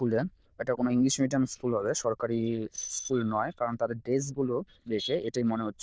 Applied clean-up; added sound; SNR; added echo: neural diffusion model UNIVERSE++.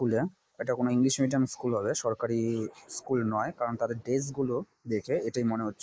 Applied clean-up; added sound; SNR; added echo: neural mask model Resemble Enhance denoiser.